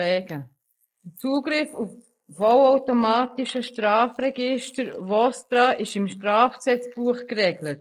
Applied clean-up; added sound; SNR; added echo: neural mask model Resemble Enhance denoiser.